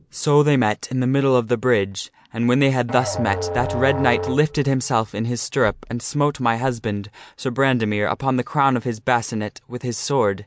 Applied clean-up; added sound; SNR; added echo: none; Musical instrument; 7 dB; none.